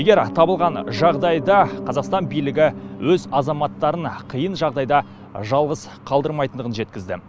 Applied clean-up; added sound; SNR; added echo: none; Piano; 13 dB; none.